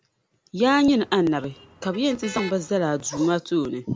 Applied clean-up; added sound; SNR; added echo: none; Motor vehicle (road); 18 dB; none.